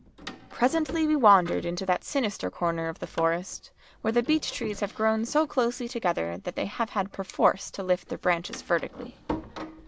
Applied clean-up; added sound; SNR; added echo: none; Door; 16 dB; none.